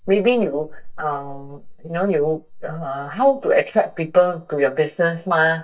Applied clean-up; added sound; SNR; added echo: neural mask model DeepFilterNet 3.